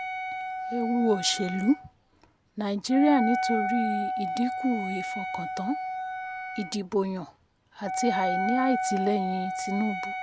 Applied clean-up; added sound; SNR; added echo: none; Wind instrument, woodwind instrument; 3 dB; none.